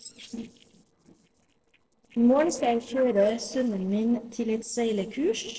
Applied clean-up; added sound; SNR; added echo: neural separator model SepFormer DNS4.